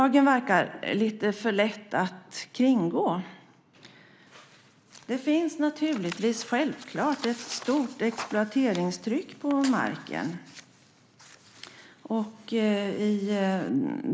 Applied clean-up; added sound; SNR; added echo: none; none; none; none.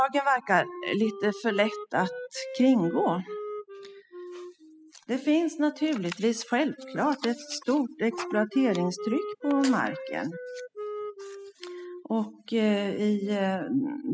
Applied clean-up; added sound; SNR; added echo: classical method spectral subtraction.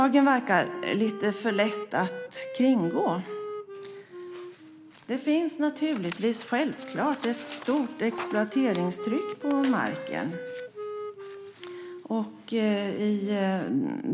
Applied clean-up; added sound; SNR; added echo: none; Wind instrument, woodwind instrument; 12 dB; none.